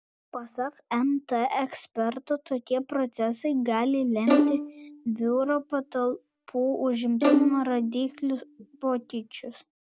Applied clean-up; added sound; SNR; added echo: none; Bowed string instrument; 1 dB; none.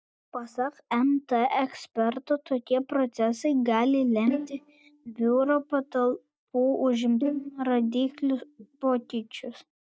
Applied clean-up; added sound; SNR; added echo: neural mask model DeepFilterNet 3.